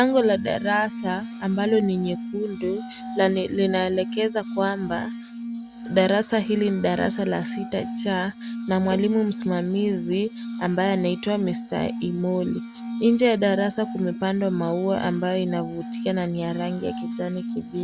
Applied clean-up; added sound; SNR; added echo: none; Glass; 8 dB; none.